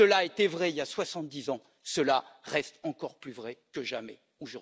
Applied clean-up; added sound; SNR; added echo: none; none; none; none.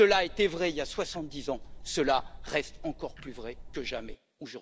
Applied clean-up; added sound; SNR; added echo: none; Tick-tock; 12 dB; none.